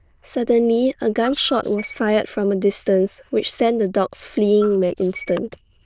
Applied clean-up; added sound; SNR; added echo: neural diffusion model UNIVERSE++.